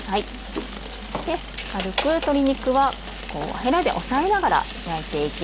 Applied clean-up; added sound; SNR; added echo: none; Mechanisms / Bicycle; 10 dB; none.